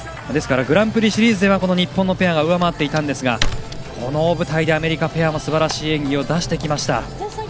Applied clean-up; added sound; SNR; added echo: none; Tearing / Wood; 13 dB; none.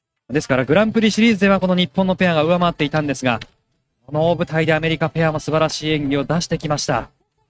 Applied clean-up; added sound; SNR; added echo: neural mask model RNNoise.